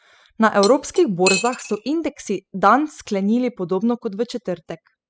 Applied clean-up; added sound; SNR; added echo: classical method spectral subtraction.